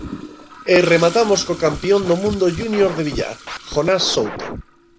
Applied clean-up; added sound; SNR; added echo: none; Scratching (performance technique) + Toilet flush; 12 dB; none.